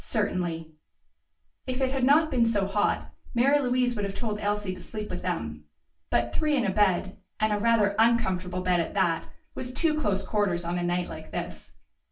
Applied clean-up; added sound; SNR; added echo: none; none; none; reverberation time 0.3 s.